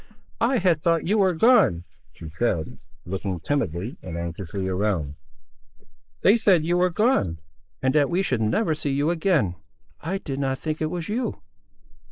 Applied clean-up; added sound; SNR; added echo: neural mask model Resemble Enhance denoiser.